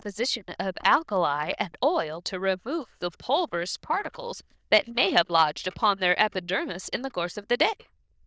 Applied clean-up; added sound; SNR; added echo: neural diffusion model UNIVERSE++.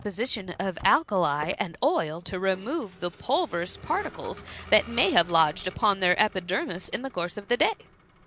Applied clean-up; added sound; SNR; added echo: none; Vehicle; 20 dB; none.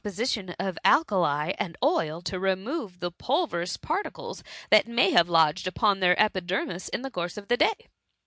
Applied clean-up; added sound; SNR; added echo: none; none; none; none.